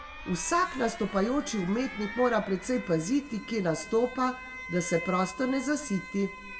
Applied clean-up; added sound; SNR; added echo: none; Alarm; 13 dB; reverberation time 1.3 s.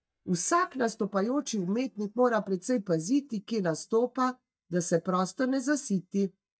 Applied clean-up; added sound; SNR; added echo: neural mask model DeepFilterNet 3.